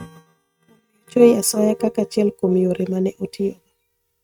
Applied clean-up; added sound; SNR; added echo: neural mask model RNNoise.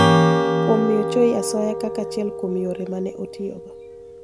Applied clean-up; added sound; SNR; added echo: none; Strum; -2 dB; none.